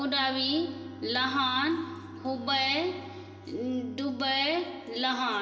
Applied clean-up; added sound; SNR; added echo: none; Bowed string instrument; 19 dB; reverberation time 0.8 s.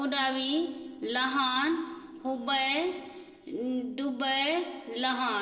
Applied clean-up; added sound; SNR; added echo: neural separator model SepFormer DNS4.